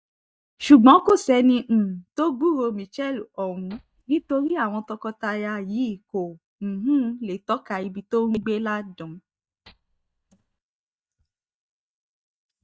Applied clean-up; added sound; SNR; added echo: neural mask model DeepFilterNet 3.